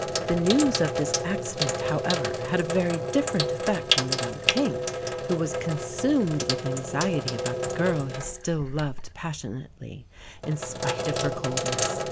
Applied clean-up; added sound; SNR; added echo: none; Sink (filling or washing); 1 dB; none.